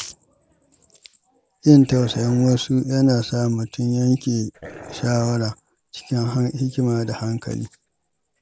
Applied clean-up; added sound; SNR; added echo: none; Dog; 17 dB; none.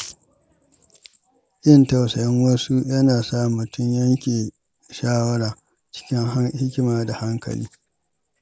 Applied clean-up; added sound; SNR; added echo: none; none; none; none.